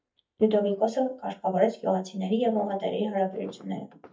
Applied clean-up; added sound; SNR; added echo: neural mask model DeepFilterNet 3.